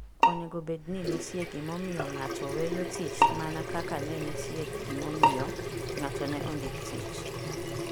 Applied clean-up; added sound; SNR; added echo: none; Bowed string instrument + Sink (filling or washing) / Water tap, faucet; -5 dB; none.